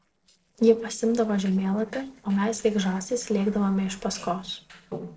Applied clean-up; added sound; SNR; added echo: neural separator model SepFormer DNS4.